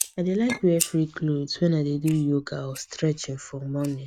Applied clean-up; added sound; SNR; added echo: neural mask model RNNoise.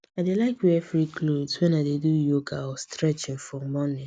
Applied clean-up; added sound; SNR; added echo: none; none; none; none.